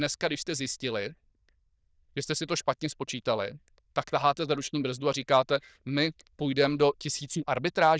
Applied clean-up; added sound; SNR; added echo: neural diffusion model UNIVERSE++.